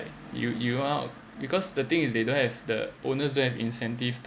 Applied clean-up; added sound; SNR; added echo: none; none; none; none.